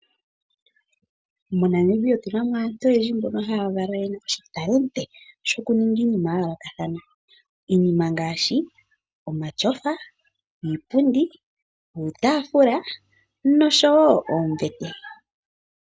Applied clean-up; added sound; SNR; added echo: none; none; none; none.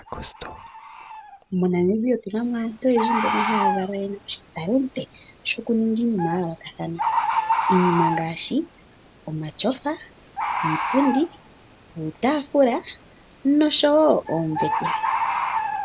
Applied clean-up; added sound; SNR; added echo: none; Bird; 4 dB; none.